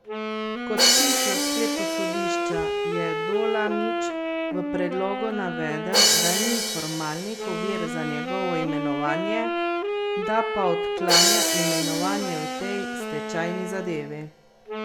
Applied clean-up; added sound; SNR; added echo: none; Wind instrument, woodwind instrument + Crash cymbal; -5 dB; none.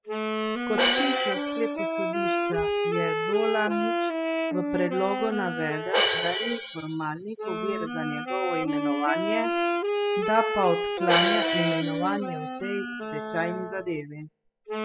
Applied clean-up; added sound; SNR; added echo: classical method spectral subtraction.